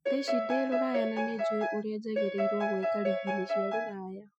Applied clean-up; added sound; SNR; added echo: classical method Wiener filter.